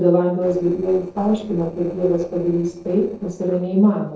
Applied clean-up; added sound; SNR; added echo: neural separator model SepFormer DNS4.